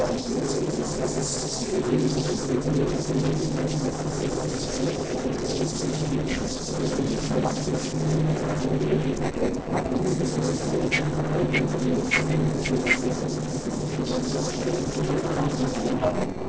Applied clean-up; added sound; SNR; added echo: neural separator model SepFormer DNS4.